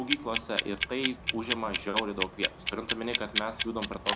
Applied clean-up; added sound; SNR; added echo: none; Clock; -4 dB; none.